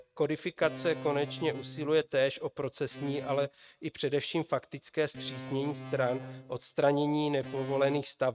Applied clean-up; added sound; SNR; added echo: neural mask model RNNoise.